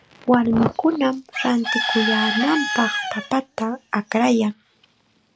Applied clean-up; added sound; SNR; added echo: none; Bird / Chicken, rooster; 6 dB; none.